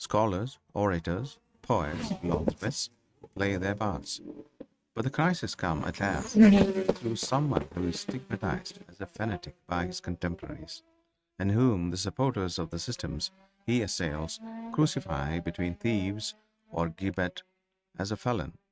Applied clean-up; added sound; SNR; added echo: neural mask model RNNoise.